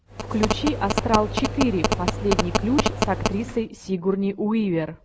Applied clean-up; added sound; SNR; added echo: none; Telephone; 0 dB; none.